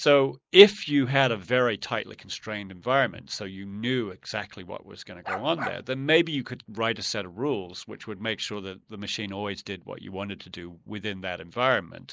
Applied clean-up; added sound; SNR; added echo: neural mask model Resemble Enhance denoiser.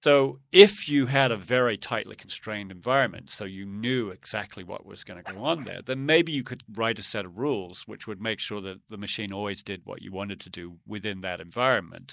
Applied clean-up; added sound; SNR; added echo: neural mask model DeepFilterNet 3.